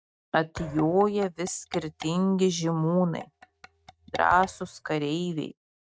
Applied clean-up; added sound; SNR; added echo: neural mask model RNNoise.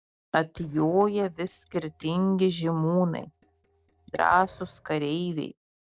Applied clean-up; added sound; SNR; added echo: neural separator model SepFormer DNS4.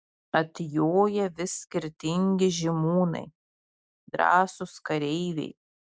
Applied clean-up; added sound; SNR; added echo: none; none; none; none.